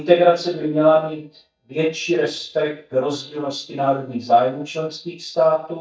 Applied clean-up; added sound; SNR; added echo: neural mask model DeepFilterNet 3.